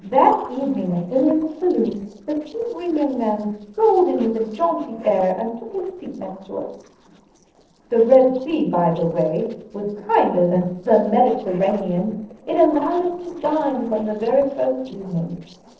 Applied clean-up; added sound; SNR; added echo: neural separator model SepFormer DNS4.